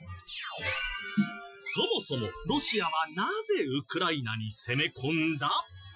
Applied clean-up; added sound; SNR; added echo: classical method Wiener filter.